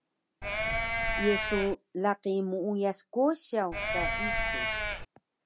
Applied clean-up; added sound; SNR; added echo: none; Livestock, farm animals, working animals; -1 dB; none.